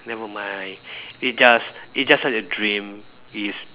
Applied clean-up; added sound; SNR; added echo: none; none; none; none.